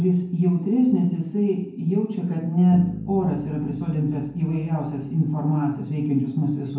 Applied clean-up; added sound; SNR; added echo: none; Bass guitar; 19 dB; reverberation time 0.9 s.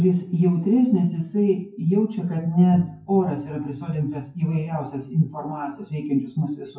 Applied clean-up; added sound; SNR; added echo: classical method WPE with log-MMSE.